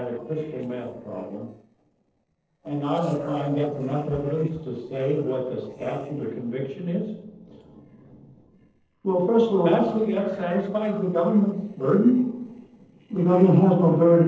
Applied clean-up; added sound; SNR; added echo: neural separator model SepFormer DNS4.